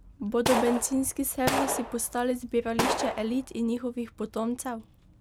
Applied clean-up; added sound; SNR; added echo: none; Gunshot, gunfire; 3 dB; none.